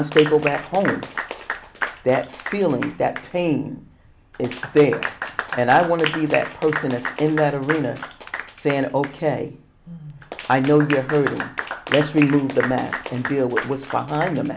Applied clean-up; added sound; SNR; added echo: none; Applause / Clapping; 9 dB; none.